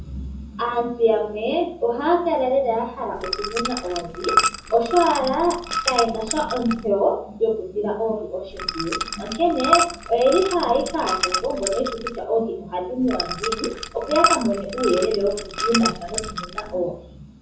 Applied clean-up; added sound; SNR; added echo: none; Liquid; 4 dB; reverberation time 0.5 s.